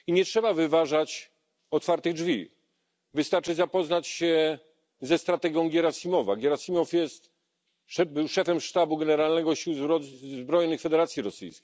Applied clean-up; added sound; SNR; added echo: none; none; none; none.